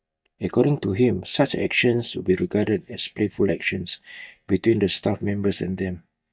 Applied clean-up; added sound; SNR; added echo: neural mask model DeepFilterNet 3.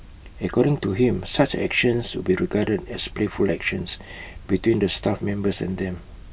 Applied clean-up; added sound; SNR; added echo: none; none; none; none.